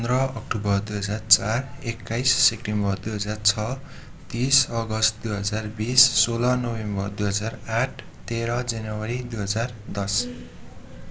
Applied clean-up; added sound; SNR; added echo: none; none; none; none.